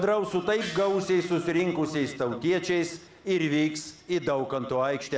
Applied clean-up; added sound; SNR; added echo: none; Gong; 17 dB; none.